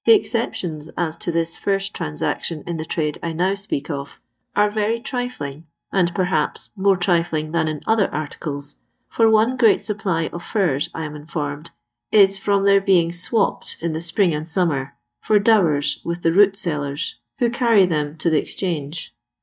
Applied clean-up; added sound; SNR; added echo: neural mask model DeepFilterNet 3.